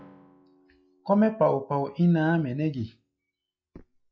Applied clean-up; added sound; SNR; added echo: classical method log-MMSE.